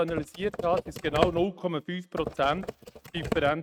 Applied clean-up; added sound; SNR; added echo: neural mask model RNNoise.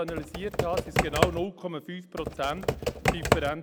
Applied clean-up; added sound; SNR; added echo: none; Computer keyboard; -4 dB; none.